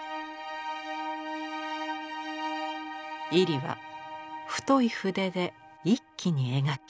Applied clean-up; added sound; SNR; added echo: none; none; none; none.